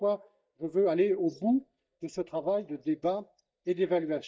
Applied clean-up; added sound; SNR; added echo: neural mask model DeepFilterNet 3.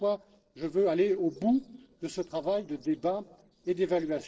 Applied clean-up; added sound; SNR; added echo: neural separator model SepFormer DNS4.